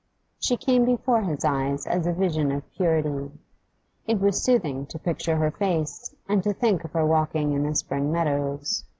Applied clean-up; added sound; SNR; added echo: none; none; none; none.